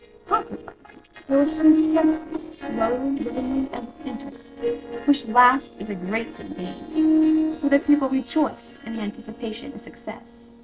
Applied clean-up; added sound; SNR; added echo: neural separator model SepFormer DNS4.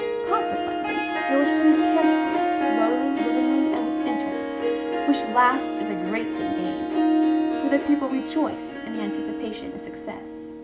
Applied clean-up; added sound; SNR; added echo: none; Harp; -3 dB; reverberation time 1.2 s.